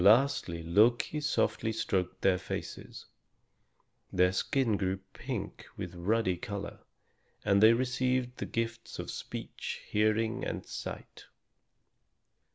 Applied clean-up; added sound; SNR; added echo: none; none; none; none.